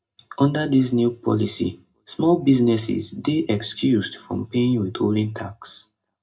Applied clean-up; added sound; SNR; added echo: none; none; none; reverberation time 0.2 s.